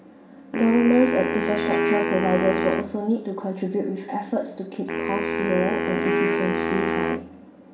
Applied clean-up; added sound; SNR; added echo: none; Wind instrument, woodwind instrument; 1 dB; reverberation time 0.7 s.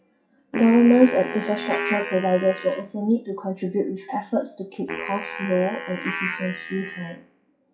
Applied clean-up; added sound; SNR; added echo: classical method WPE with log-MMSE.